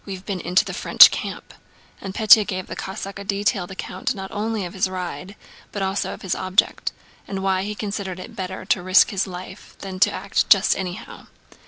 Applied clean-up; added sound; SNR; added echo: none; none; none; none.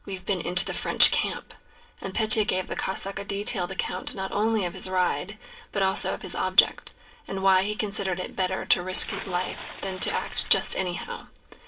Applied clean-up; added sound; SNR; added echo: neural separator model SepFormer DNS4.